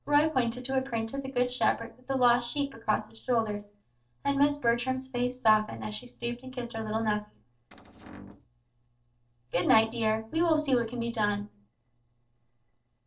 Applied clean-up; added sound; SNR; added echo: neural separator model SepFormer DNS4.